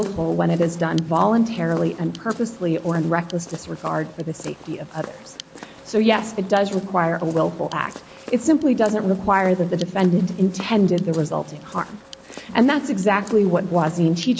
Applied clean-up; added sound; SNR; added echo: none; Walk, footsteps; 19 dB; none.